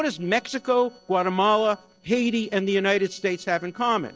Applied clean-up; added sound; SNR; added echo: neural separator model SepFormer DNS4.